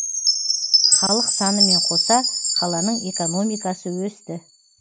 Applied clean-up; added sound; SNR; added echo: none; Chime; -4 dB; none.